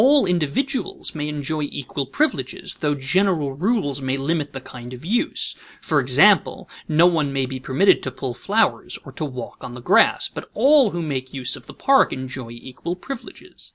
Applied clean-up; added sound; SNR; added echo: none; none; none; none.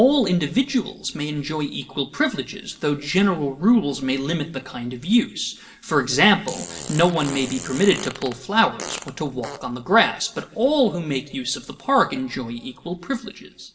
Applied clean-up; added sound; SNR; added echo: none; Fart; 12 dB; reverberation time 1.2 s.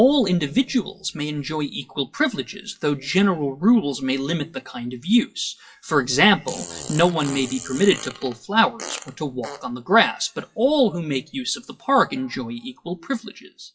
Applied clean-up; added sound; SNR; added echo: classical method WPE with log-MMSE.